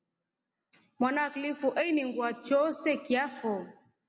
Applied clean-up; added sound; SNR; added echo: none; none; none; none.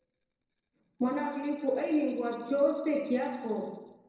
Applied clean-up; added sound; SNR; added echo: neural separator model SepFormer DNS4.